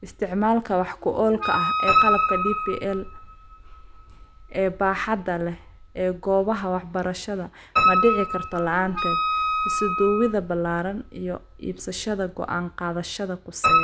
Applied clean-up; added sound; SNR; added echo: none; Wind instrument, woodwind instrument + Piano; 1 dB; none.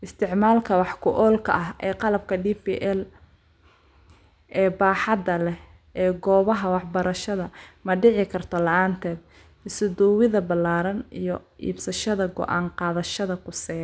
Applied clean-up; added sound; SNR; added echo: none; none; none; none.